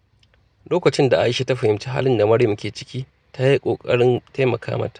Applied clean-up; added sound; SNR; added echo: none; none; none; none.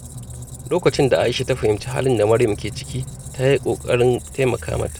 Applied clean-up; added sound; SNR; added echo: none; Squeak; 14 dB; none.